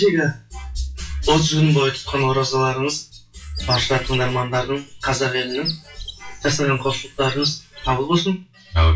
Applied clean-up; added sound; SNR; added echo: classical method WPE with log-MMSE.